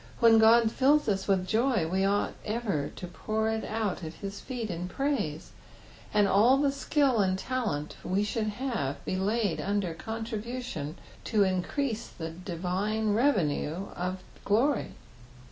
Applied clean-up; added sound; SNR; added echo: none; none; none; none.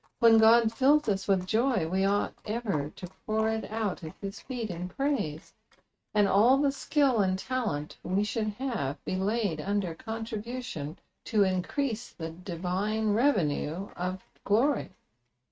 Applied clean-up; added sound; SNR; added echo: neural mask model RNNoise.